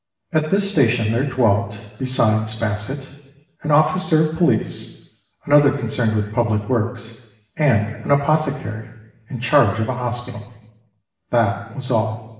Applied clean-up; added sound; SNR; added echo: none; none; none; reverberation time 1.0 s.